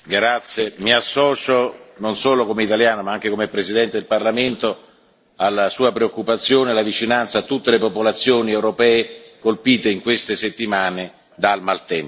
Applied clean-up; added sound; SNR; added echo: neural separator model SepFormer DNS4.